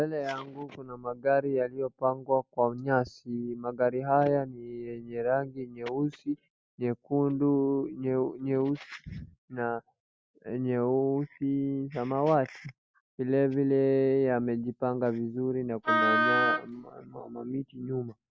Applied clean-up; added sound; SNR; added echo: none; Wind instrument, woodwind instrument; -3 dB; none.